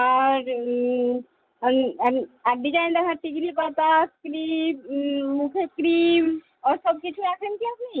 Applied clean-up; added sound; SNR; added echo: none; none; none; none.